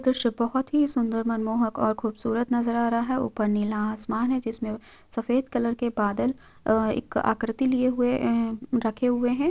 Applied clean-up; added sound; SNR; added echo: none; none; none; none.